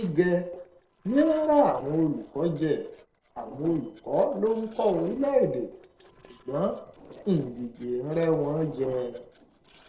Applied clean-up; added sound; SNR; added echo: neural separator model SepFormer DNS4.